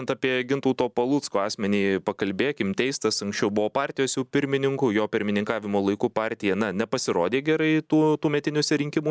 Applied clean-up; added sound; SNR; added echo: none; none; none; none.